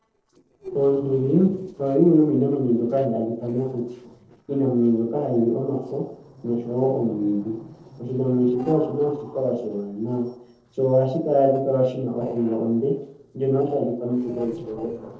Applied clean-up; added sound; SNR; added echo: neural separator model SepFormer DNS4.